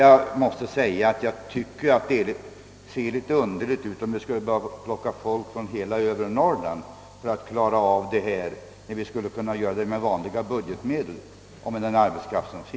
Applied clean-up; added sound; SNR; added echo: none; none; none; none.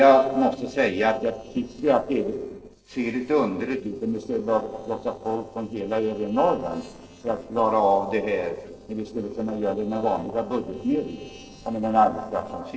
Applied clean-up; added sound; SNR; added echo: neural separator model SepFormer DNS4.